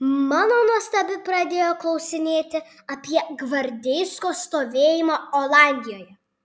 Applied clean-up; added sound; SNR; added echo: none; none; none; none.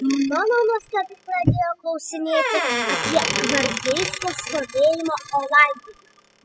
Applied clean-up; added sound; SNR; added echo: classical method spectral subtraction.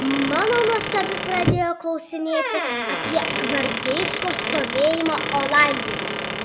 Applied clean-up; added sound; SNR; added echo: none; Squeak / Wood; 1 dB; none.